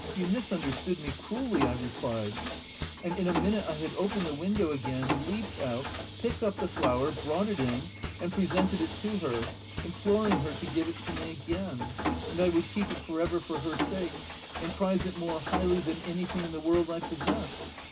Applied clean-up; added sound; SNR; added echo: none; Mechanisms; 4 dB; reverberation time 0.2 s.